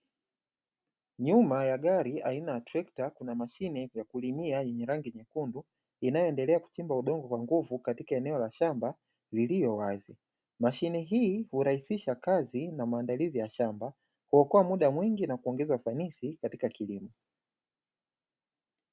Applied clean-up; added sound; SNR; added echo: none; none; none; none.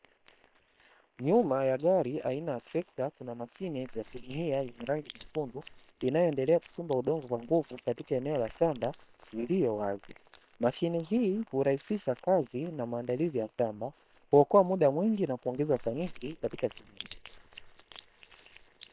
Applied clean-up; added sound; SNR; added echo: neural separator model SepFormer WHAM!.